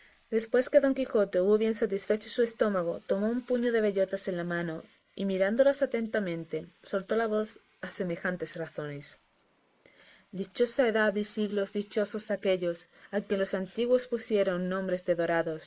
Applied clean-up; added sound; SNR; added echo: neural mask model Resemble Enhance denoiser.